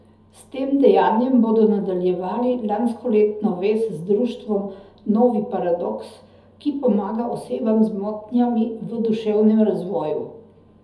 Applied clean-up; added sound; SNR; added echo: none; none; none; reverberation time 0.8 s.